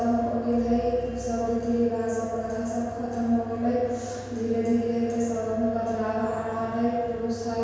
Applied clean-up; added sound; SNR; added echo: none; none; none; reverberation time 1.9 s.